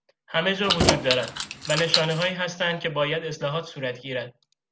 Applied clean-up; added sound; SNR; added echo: none; Keys jangling; -1 dB; none.